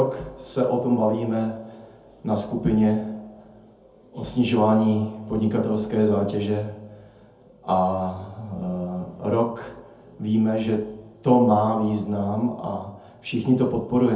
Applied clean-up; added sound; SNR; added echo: none; none; none; reverberation time 0.5 s.